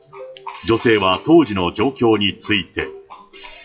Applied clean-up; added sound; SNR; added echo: classical method WPE with log-MMSE.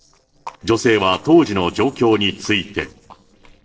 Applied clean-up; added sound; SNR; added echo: neural separator model SepFormer DNS4.